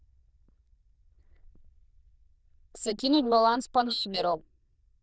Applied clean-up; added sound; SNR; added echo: neural diffusion model UNIVERSE++.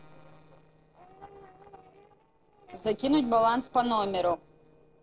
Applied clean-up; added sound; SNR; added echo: neural separator model SepFormer DNS4.